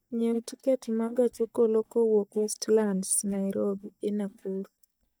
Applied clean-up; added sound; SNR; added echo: neural mask model DeepFilterNet 3.